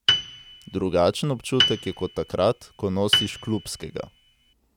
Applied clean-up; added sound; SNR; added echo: none; Piano; 2 dB; none.